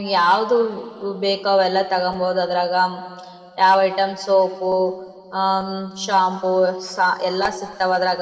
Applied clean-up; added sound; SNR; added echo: none; none; none; reverberation time 2.5 s.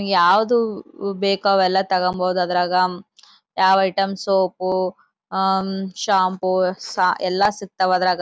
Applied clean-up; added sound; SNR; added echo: none; none; none; none.